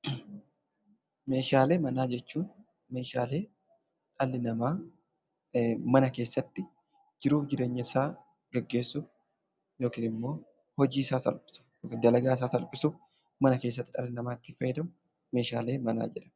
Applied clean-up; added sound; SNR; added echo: none; none; none; none.